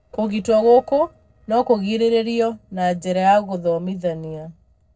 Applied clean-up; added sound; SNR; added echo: neural separator model SepFormer DNS4.